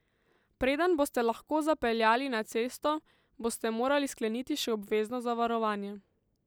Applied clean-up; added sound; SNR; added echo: none; none; none; none.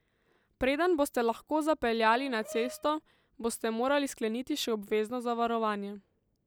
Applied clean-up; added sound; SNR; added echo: none; Brass instrument; 17 dB; none.